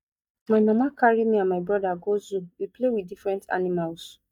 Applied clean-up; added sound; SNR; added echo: neural mask model DeepFilterNet 3.